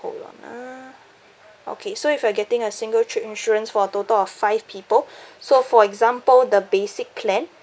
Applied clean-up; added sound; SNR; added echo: none; none; none; none.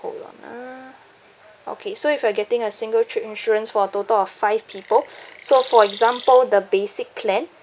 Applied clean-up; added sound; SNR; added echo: none; Chirp, tweet; 17 dB; none.